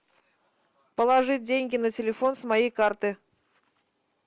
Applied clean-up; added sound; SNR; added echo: none; none; none; none.